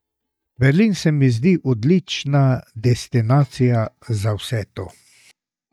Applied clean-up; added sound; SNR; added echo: neural mask model DeepFilterNet 3.